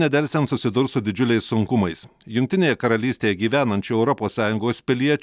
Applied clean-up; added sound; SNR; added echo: none; none; none; none.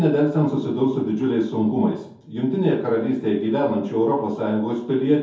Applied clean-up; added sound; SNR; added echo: none; none; none; reverberation time 0.6 s.